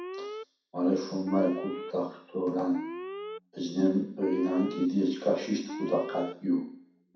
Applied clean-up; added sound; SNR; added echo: none; Alarm; 11 dB; reverberation time 0.6 s.